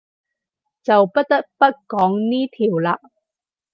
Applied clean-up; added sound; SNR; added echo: none; none; none; none.